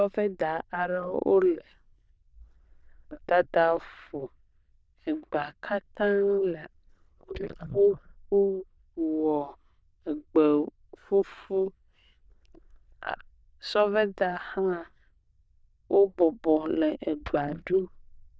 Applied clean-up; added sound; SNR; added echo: neural diffusion model UNIVERSE++.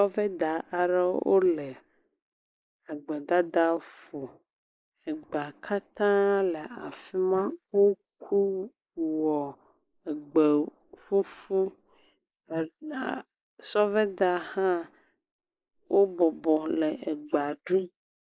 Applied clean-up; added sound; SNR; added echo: neural mask model Resemble Enhance denoiser.